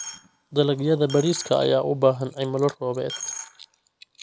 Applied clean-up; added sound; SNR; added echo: none; Coin (dropping); 16 dB; none.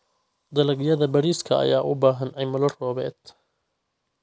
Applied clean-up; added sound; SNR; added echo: none; none; none; none.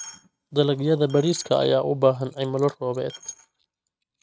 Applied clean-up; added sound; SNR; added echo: neural mask model RNNoise.